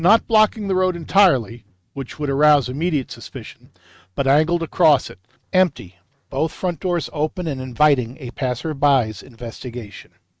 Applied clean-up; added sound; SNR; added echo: neural mask model RNNoise.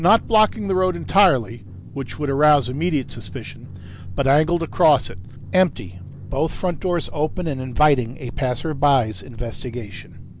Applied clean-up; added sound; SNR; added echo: none; Drum; 15 dB; none.